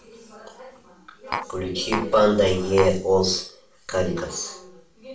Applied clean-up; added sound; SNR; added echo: none; Tap; 7 dB; reverberation time 0.3 s.